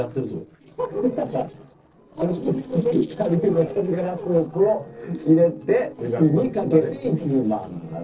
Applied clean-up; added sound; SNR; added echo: neural separator model SepFormer DNS4.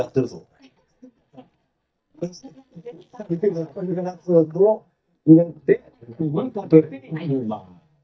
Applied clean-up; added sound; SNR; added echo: neural mask model DeepFilterNet 3.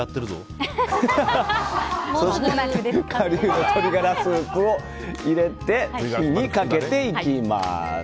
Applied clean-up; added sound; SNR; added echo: none; none; none; none.